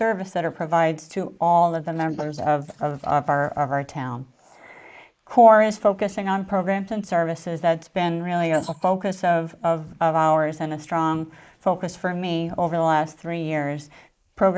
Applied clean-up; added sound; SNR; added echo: neural mask model Resemble Enhance denoiser.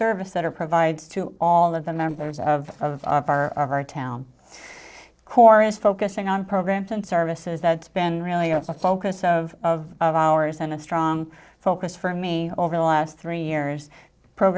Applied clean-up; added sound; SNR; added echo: neural separator model SepFormer DNS4.